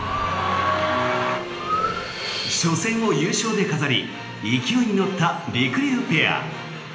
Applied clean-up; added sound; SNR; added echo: none; Breathing; 12 dB; reverberation time 0.9 s.